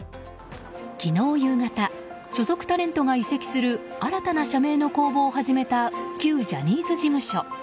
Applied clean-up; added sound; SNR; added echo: none; none; none; none.